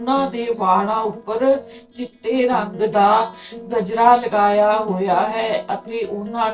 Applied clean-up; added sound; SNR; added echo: neural separator model SepFormer DNS4.